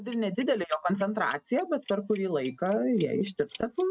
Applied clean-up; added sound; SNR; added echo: neural mask model RNNoise.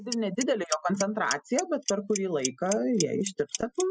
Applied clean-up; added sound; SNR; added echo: classical method spectral subtraction.